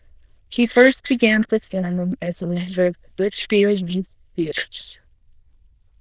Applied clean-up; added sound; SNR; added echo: neural diffusion model UNIVERSE++.